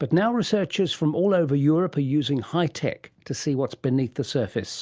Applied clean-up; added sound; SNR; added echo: none; none; none; none.